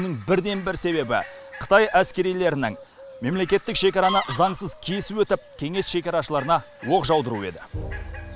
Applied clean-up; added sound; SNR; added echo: none; Fowl; 15 dB; none.